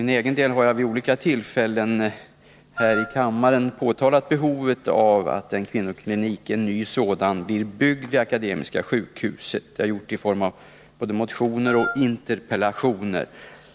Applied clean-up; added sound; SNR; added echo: none; Wind instrument, woodwind instrument; 7 dB; none.